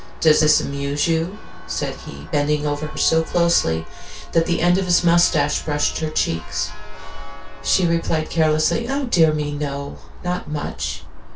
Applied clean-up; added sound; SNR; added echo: none; Church bell; 12 dB; reverberation time 0.2 s.